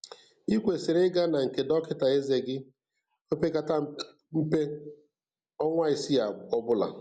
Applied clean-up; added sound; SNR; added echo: none; none; none; none.